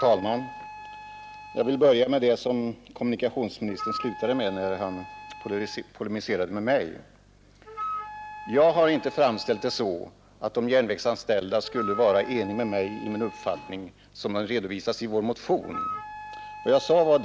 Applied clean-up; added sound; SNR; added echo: none; Wind instrument, woodwind instrument; 14 dB; none.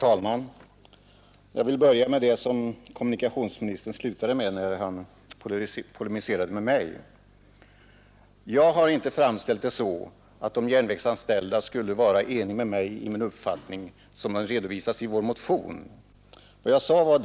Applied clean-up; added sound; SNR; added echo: none; none; none; none.